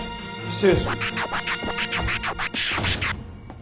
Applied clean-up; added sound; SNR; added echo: none; Scratching (performance technique); -1 dB; none.